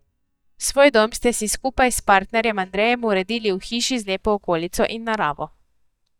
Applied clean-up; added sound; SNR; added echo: neural mask model DeepFilterNet 3.